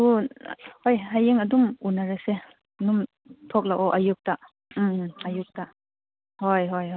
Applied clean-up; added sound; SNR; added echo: none; none; none; none.